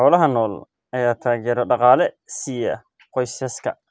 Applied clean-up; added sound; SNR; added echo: none; none; none; none.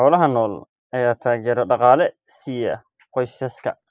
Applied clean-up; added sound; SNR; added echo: neural mask model Resemble Enhance denoiser.